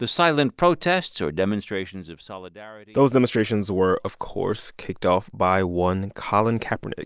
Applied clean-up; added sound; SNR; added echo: none; none; none; none.